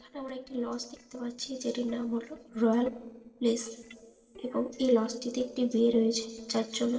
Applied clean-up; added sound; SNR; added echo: neural separator model SepFormer DNS4.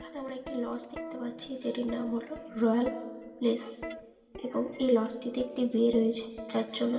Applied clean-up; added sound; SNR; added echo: none; Plucked string instrument; 15 dB; reverberation time 2.1 s.